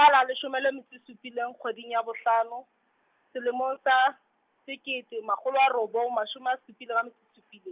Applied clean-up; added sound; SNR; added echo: none; none; none; none.